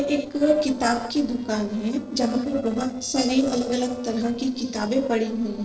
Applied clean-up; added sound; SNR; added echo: neural separator model SepFormer DNS4.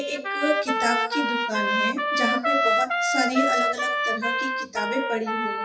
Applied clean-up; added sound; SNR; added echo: classical method WPE with log-MMSE.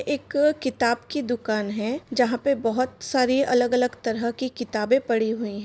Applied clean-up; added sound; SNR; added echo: none; none; none; none.